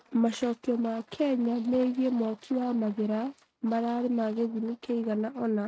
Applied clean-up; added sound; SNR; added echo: neural mask model RNNoise.